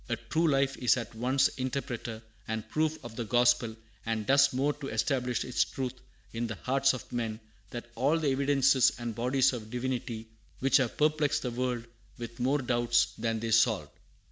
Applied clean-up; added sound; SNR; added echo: none; none; none; none.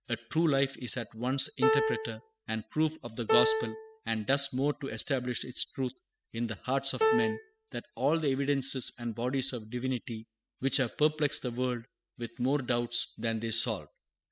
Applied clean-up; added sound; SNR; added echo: classical method spectral subtraction.